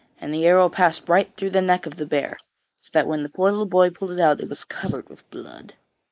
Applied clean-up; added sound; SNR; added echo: neural mask model Resemble Enhance denoiser.